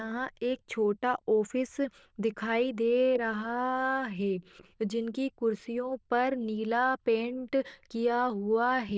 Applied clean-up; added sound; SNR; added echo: neural diffusion model UNIVERSE++.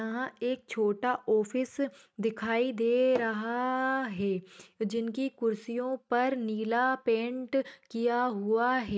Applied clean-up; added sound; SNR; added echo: neural mask model RNNoise.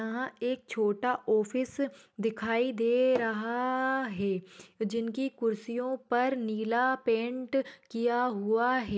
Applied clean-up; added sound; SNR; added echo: none; Tap / Hammer; 15 dB; none.